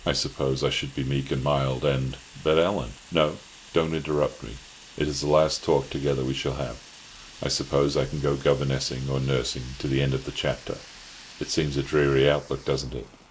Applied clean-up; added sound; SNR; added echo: neural mask model Resemble Enhance denoiser.